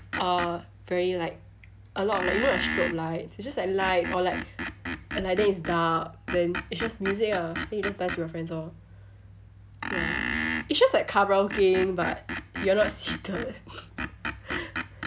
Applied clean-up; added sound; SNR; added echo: none; Screech; 7 dB; none.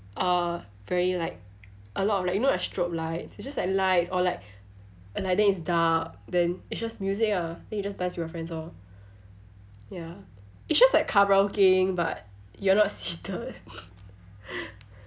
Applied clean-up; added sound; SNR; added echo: none; none; none; none.